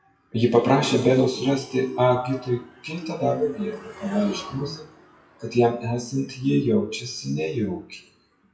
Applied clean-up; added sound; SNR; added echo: classical method WPE with log-MMSE.